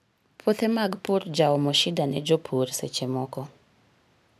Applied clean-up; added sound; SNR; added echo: none; none; none; none.